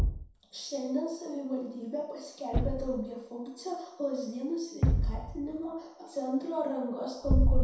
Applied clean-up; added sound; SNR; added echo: none; Thump, thud; -3 dB; reverberation time 0.7 s.